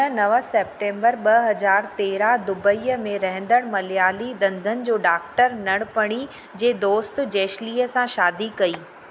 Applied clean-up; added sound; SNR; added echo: none; none; none; none.